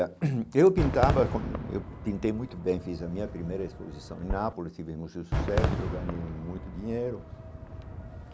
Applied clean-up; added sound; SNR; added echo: none; Fireworks; 4 dB; none.